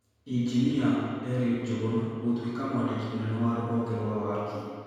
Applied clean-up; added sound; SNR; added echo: none; none; none; reverberation time 1.9 s.